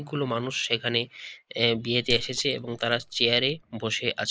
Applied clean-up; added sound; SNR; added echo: neural mask model Resemble Enhance denoiser.